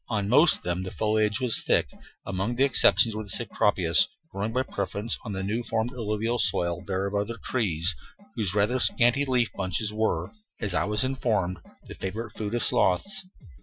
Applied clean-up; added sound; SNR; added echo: classical method Wiener filter.